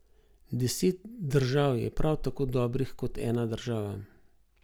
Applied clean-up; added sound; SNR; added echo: none; none; none; none.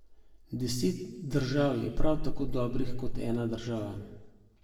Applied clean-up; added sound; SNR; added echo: none; none; none; reverberation time 1.0 s.